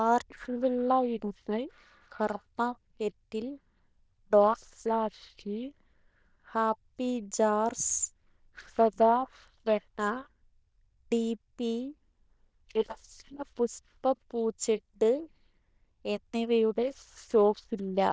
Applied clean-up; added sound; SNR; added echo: neural diffusion model UNIVERSE++.